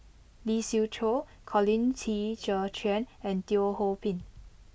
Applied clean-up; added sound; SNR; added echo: none; none; none; none.